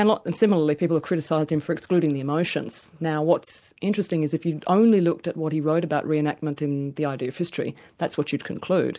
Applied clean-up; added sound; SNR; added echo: none; none; none; none.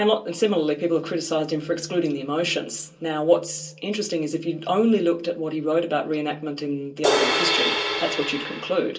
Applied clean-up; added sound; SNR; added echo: none; Crash cymbal; 0 dB; reverberation time 0.2 s.